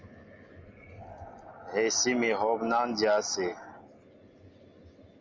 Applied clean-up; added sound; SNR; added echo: none; none; none; none.